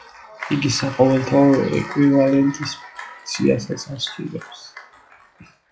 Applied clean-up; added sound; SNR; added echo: classical method log-MMSE.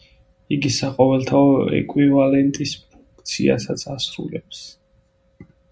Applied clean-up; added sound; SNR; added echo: none; none; none; none.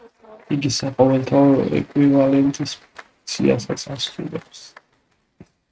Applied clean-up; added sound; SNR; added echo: neural mask model RNNoise.